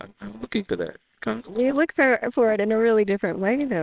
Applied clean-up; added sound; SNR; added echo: neural separator model SepFormer WHAMR!.